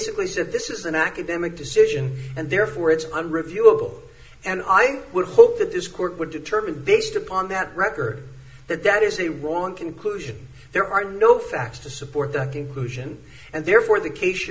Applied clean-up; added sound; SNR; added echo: none; none; none; none.